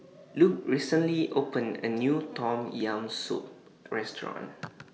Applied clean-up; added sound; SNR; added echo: none; none; none; none.